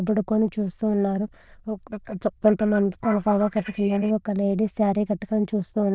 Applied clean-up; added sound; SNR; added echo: neural diffusion model UNIVERSE++.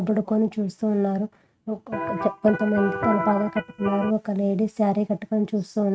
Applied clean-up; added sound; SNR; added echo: neural mask model RNNoise.